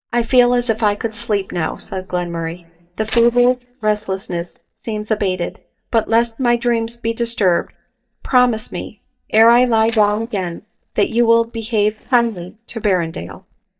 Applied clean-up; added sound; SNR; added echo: neural mask model DeepFilterNet 3.